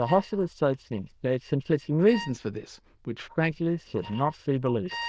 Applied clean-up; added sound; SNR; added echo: neural diffusion model UNIVERSE++.